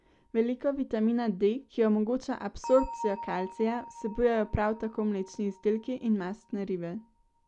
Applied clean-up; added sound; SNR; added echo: none; Bell; 16 dB; none.